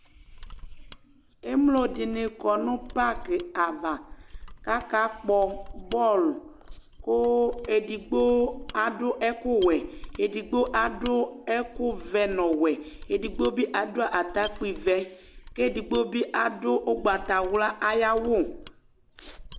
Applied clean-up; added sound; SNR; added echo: none; Mechanisms; 16 dB; none.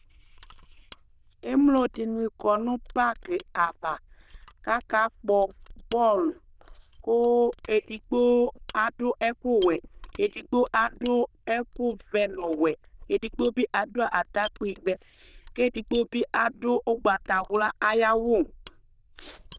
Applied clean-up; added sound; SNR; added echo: neural diffusion model UNIVERSE++.